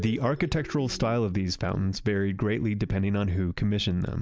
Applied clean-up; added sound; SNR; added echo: none; none; none; none.